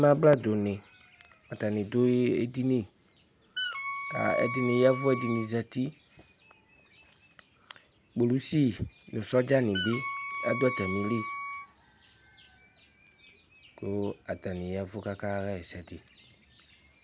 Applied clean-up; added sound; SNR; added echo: none; Wind instrument, woodwind instrument; 6 dB; none.